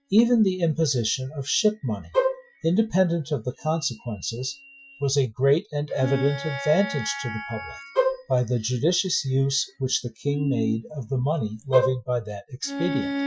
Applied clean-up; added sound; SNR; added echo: classical method Wiener filter.